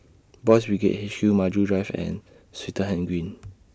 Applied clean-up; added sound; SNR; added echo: none; none; none; none.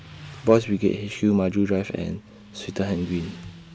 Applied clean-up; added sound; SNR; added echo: none; Motorcycle; 19 dB; none.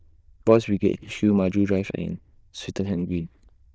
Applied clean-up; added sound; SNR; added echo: neural diffusion model UNIVERSE++.